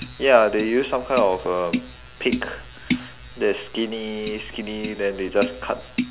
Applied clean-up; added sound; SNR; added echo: none; Tap; 9 dB; none.